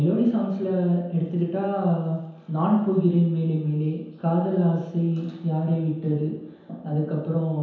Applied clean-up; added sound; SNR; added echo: none; none; none; reverberation time 0.9 s.